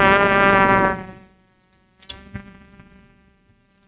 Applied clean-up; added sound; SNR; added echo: neural mask model RNNoise.